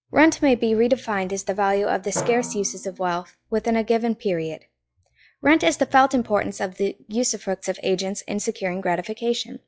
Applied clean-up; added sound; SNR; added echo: classical method log-MMSE.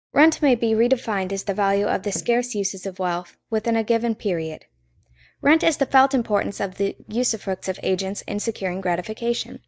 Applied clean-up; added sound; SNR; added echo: neural mask model DeepFilterNet 3.